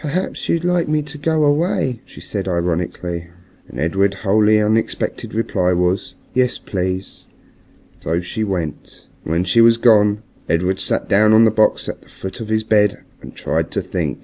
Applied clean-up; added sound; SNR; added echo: none; none; none; none.